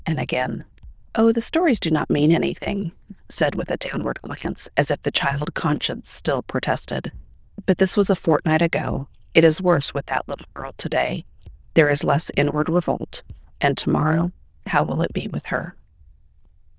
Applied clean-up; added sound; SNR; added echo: neural diffusion model UNIVERSE++.